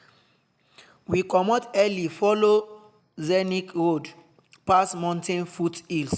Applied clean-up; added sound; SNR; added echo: none; none; none; none.